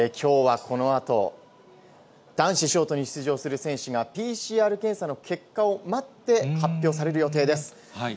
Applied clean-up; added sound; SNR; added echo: none; none; none; none.